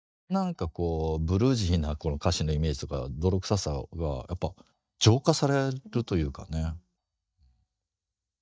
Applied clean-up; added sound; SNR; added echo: neural mask model DeepFilterNet 3.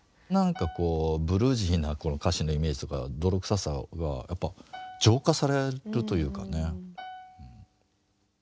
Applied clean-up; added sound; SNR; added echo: none; Piano; 20 dB; none.